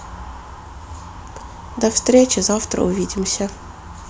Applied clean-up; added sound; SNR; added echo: none; none; none; none.